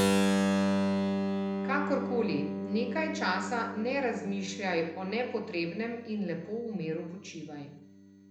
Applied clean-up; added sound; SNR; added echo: none; Keyboard (musical); -1 dB; none.